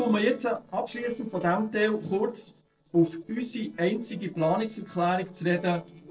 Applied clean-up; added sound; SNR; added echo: neural separator model SepFormer DNS4.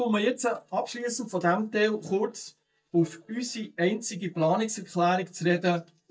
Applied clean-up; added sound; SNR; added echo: neural mask model DeepFilterNet 3.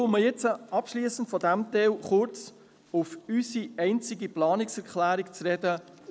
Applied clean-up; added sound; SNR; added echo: none; none; none; none.